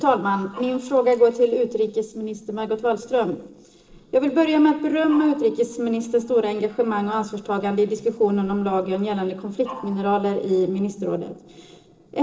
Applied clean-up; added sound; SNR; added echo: neural separator model SepFormer DNS4.